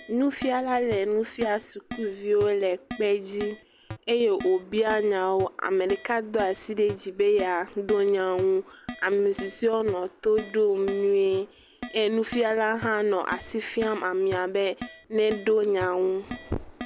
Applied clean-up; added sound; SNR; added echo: none; Keyboard (musical); 16 dB; none.